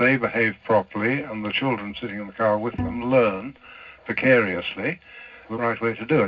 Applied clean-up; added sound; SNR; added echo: none; Bowed string instrument; 10 dB; reverberation time 0.4 s.